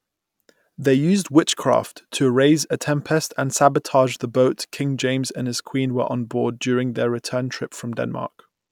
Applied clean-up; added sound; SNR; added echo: none; none; none; none.